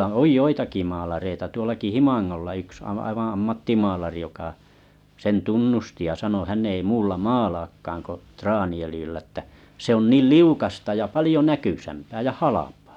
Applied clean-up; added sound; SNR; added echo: none; none; none; none.